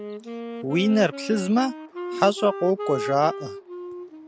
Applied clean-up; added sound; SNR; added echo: none; Wind instrument, woodwind instrument; 9 dB; none.